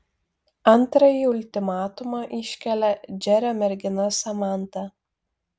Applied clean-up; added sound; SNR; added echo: none; none; none; none.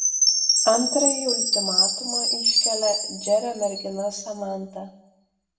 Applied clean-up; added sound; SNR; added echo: none; Chime; -3 dB; reverberation time 0.7 s.